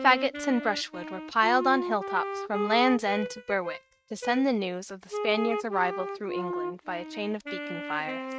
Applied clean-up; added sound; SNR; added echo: neural mask model RNNoise.